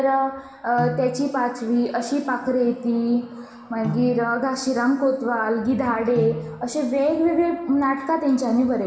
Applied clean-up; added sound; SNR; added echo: none; Piano; 10 dB; reverberation time 1.2 s.